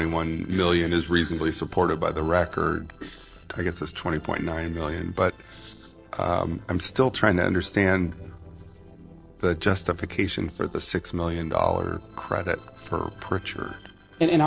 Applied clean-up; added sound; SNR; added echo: neural separator model SepFormer DNS4.